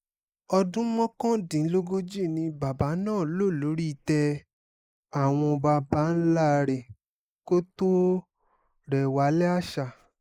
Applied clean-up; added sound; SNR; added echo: neural mask model Resemble Enhance denoiser.